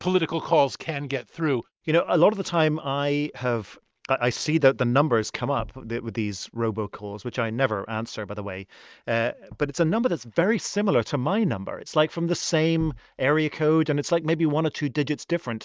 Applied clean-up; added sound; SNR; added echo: neural mask model RNNoise.